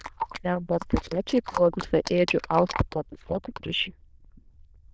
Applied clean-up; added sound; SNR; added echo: neural diffusion model UNIVERSE++.